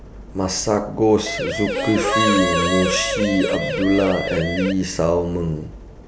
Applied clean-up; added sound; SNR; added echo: none; Siren + Harmonica; 1 dB; none.